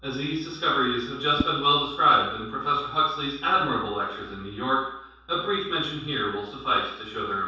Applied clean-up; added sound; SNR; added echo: none; Whoosh, swoosh, swish; 12 dB; reverberation time 0.7 s.